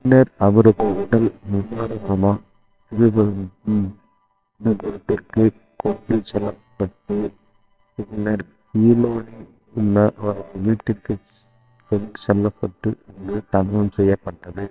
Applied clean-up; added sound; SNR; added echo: neural separator model SepFormer WHAMR!.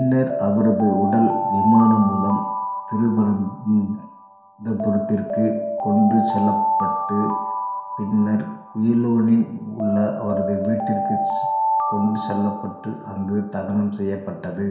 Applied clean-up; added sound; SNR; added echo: none; Alarm; 4 dB; reverberation time 0.7 s.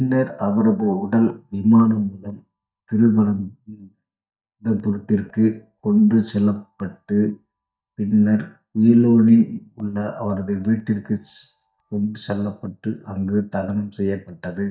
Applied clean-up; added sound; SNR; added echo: neural mask model DeepFilterNet 3.